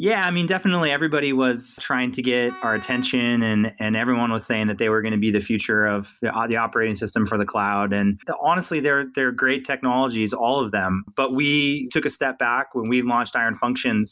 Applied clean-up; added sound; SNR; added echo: none; Wind instrument, woodwind instrument; 19 dB; none.